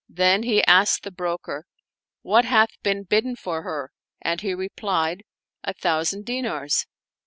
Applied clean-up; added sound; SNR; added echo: none; none; none; none.